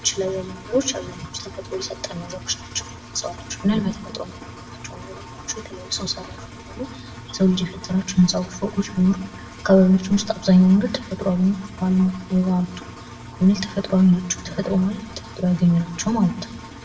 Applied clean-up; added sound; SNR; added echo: none; Engine; 16 dB; reverberation time 0.6 s.